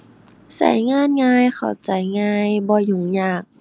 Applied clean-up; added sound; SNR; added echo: none; none; none; none.